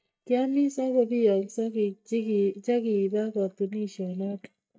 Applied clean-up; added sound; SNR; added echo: neural mask model DeepFilterNet 3.